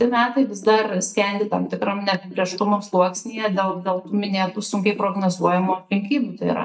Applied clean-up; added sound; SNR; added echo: neural mask model DeepFilterNet 3.